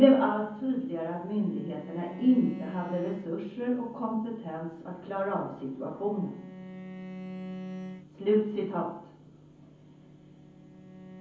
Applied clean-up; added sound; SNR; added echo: none; Bowed string instrument; 15 dB; reverberation time 0.7 s.